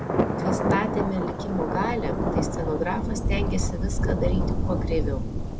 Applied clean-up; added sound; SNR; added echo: none; Thunder; -5 dB; none.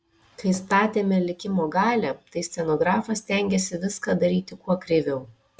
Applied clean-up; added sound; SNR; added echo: none; none; none; none.